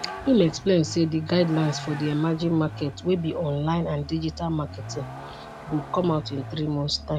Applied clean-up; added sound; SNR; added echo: none; Vehicle; 13 dB; none.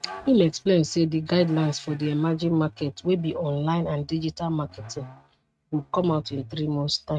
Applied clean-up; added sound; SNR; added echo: neural mask model RNNoise.